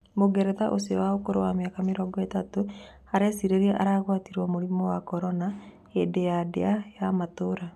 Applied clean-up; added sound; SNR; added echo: none; none; none; none.